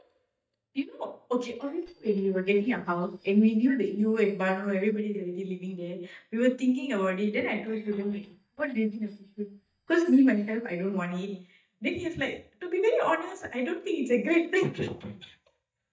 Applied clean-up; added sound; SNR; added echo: neural mask model DeepFilterNet 3.